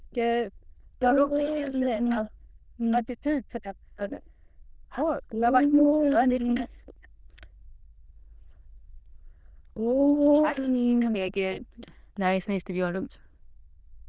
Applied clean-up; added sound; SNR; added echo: neural diffusion model UNIVERSE++.